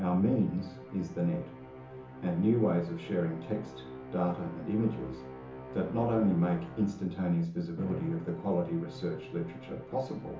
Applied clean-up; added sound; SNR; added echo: none; Musical instrument; 13 dB; reverberation time 0.7 s.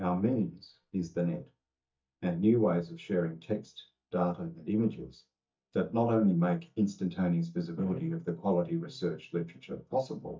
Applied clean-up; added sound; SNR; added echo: neural mask model DeepFilterNet 3.